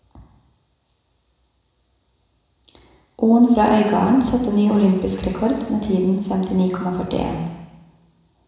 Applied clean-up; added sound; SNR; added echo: none; none; none; reverberation time 1.0 s.